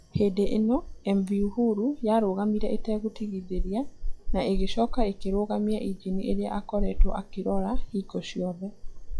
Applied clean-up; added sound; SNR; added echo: classical method log-MMSE.